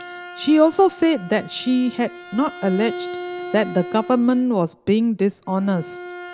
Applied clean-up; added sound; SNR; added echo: none; Bowed string instrument; 14 dB; none.